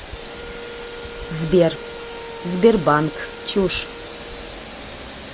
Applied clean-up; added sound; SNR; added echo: none; Wind instrument, woodwind instrument; 15 dB; none.